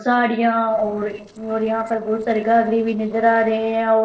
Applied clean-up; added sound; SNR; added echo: neural separator model SepFormer DNS4.